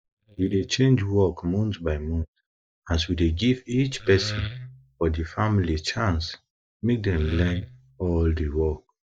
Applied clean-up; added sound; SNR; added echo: neural mask model DeepFilterNet 3.